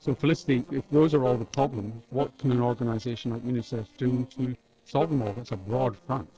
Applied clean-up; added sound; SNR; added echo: neural separator model SepFormer DNS4.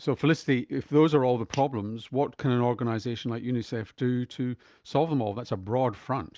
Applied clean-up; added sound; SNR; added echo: none; none; none; none.